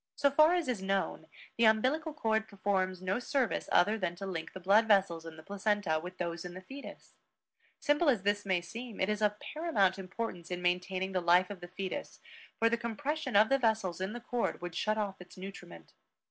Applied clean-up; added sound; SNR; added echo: none; none; none; none.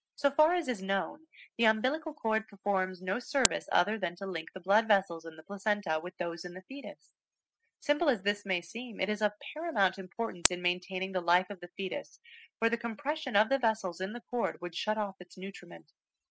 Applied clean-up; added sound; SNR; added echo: classical method spectral subtraction.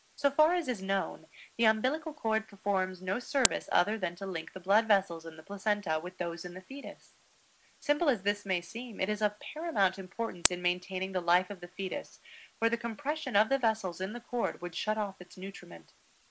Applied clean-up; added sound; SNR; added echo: none; Camera; 12 dB; none.